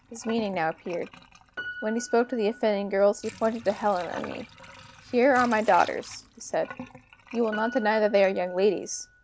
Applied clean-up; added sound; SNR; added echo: none; Piano + Sink (filling or washing) / Water; 17 dB; none.